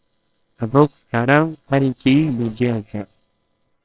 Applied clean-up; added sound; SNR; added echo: neural separator model SepFormer WHAMR!.